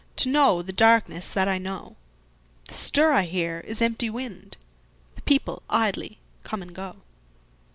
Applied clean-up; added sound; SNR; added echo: none; none; none; none.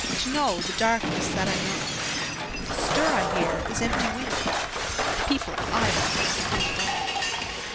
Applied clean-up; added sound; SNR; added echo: none; Shatter; -3 dB; none.